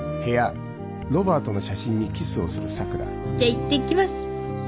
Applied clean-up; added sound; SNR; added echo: none; none; none; none.